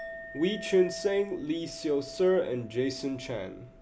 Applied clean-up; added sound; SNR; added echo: none; Chink, clink; 15 dB; none.